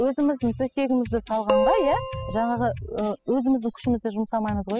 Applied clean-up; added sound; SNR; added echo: classical method spectral subtraction.